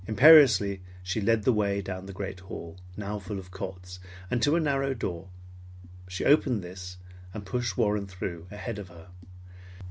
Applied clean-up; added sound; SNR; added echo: none; none; none; none.